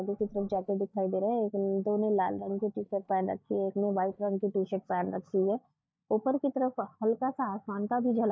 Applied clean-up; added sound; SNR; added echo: neural mask model DeepFilterNet 3.